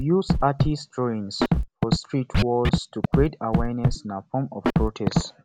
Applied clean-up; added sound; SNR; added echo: none; Scratching (performance technique); -1 dB; none.